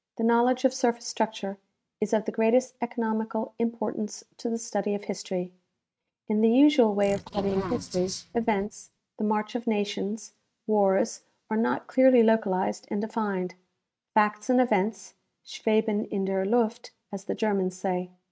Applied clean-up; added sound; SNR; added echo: neural mask model RNNoise.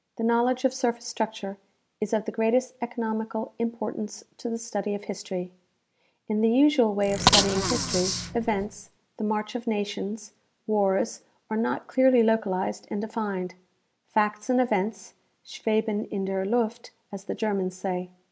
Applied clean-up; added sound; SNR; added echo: none; Bicycle; 0 dB; none.